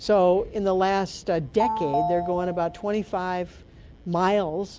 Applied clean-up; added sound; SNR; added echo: none; Telephone; 6 dB; none.